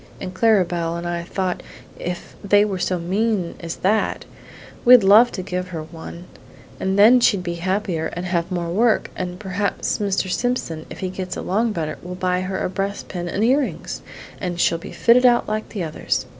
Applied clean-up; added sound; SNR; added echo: none; none; none; none.